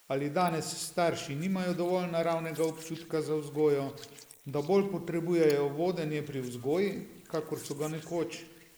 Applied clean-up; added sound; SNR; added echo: neural mask model Resemble Enhance denoiser.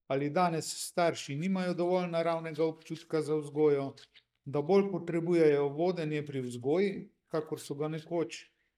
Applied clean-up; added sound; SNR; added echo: neural mask model DeepFilterNet 3.